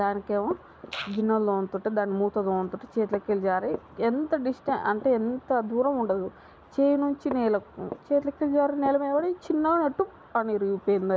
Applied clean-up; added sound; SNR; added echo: none; Walk, footsteps; 20 dB; none.